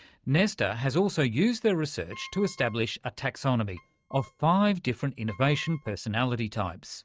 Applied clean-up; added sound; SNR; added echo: neural mask model RNNoise.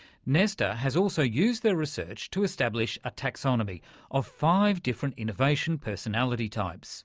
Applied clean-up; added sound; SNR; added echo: none; none; none; none.